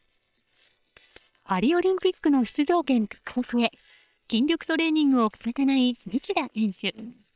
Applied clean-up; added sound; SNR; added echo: neural separator model SepFormer WHAM!.